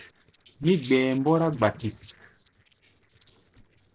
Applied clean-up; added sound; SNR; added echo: neural separator model SepFormer DNS4.